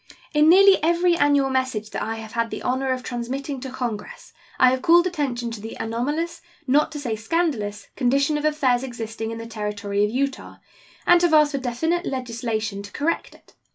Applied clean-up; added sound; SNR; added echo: none; none; none; none.